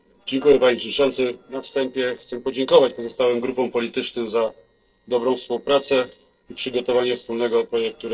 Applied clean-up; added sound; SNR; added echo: neural separator model SepFormer DNS4.